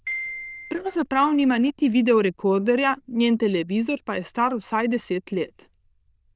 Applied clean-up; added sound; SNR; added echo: neural diffusion model UNIVERSE++.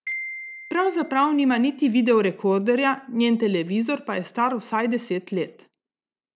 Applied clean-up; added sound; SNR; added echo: none; Marimba, xylophone; 17 dB; none.